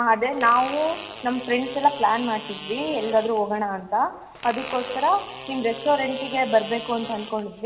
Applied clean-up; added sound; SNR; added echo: none; Fart; 14 dB; reverberation time 1.0 s.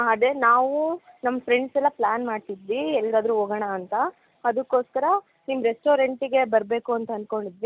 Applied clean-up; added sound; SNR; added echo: none; none; none; none.